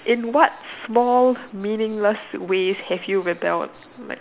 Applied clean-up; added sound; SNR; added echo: none; none; none; none.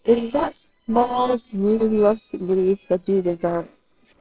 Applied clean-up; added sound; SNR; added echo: neural separator model SepFormer WHAMR!.